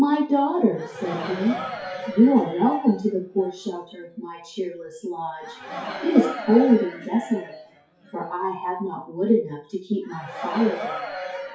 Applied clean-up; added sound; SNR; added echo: classical method WPE with log-MMSE.